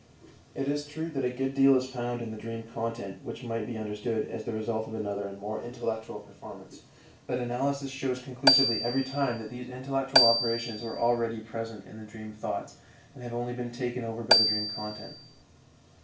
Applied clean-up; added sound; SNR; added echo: none; Marimba, xylophone; -4 dB; reverberation time 0.4 s.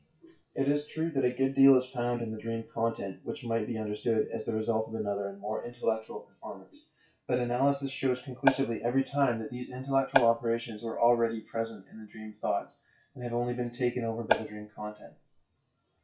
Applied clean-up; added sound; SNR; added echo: classical method WPE with log-MMSE.